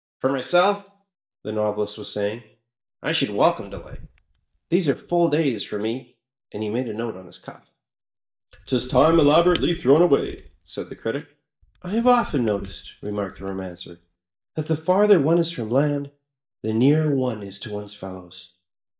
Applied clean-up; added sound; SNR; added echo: neural mask model DeepFilterNet 3.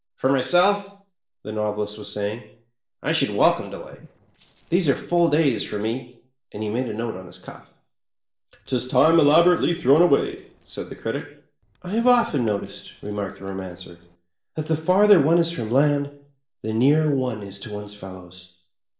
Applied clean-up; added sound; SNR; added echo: neural separator model SepFormer DNS4.